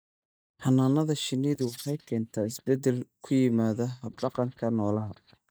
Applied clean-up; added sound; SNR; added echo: neural mask model DeepFilterNet 3.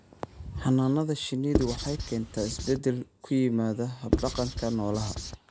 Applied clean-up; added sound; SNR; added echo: none; Writing; 3 dB; none.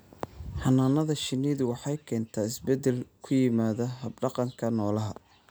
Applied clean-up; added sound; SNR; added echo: none; none; none; none.